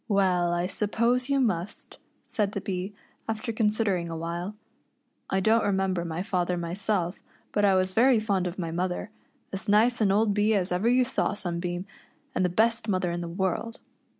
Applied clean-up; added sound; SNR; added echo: none; none; none; none.